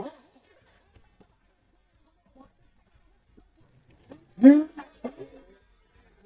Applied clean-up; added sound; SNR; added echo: neural mask model DeepFilterNet 3.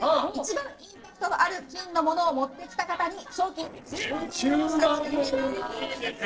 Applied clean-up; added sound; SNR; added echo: neural separator model SepFormer DNS4.